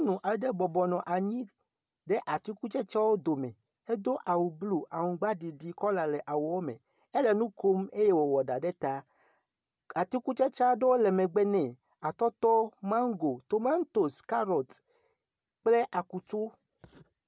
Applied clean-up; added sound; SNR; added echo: none; none; none; none.